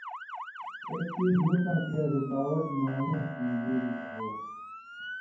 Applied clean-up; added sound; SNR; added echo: none; Motor vehicle (road) / Siren; 10 dB; reverberation time 0.9 s.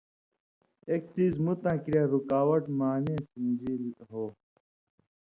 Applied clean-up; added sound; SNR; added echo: none; none; none; none.